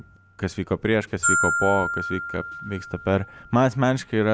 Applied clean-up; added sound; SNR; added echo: none; Glockenspiel; 5 dB; none.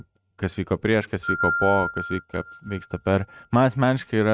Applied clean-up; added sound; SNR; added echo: neural mask model RNNoise.